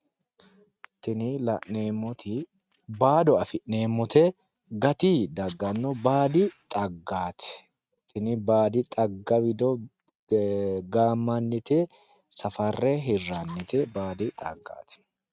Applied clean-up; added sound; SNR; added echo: neural mask model RNNoise.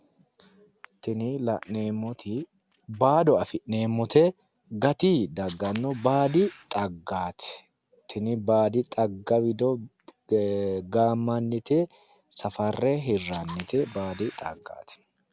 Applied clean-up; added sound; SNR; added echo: none; Camera; 16 dB; none.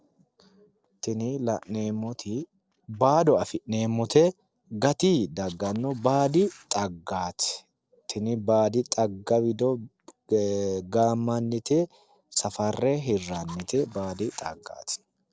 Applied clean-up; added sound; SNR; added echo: neural separator model SepFormer DNS4.